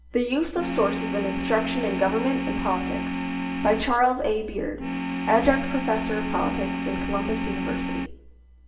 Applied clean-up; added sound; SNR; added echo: none; Organ; 2 dB; reverberation time 0.7 s.